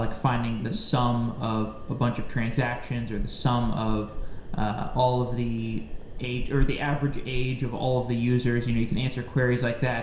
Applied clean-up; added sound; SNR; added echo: none; Fire; 5 dB; reverberation time 0.7 s.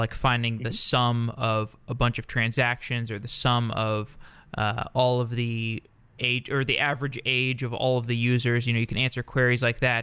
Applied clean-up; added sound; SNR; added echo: none; none; none; none.